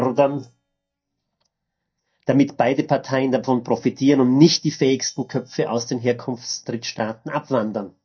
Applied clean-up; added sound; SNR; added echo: neural mask model DeepFilterNet 3.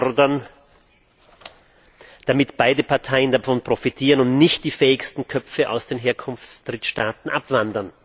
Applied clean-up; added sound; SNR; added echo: none; none; none; none.